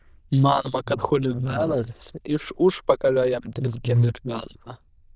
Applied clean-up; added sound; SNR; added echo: neural diffusion model UNIVERSE++.